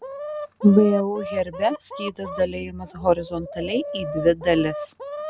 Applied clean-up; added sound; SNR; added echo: none; Chicken, rooster; 11 dB; none.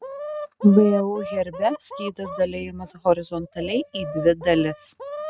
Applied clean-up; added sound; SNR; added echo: neural mask model RNNoise.